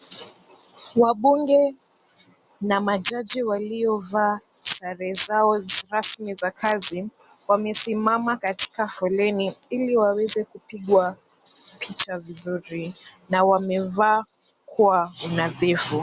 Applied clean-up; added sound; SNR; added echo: none; none; none; none.